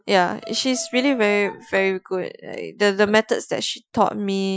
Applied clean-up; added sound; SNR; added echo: classical method Wiener filter.